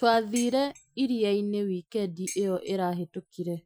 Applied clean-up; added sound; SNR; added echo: classical method Wiener filter.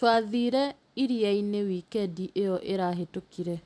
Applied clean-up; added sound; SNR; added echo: none; none; none; none.